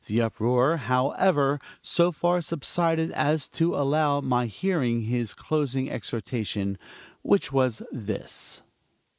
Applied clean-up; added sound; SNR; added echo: neural mask model Resemble Enhance denoiser.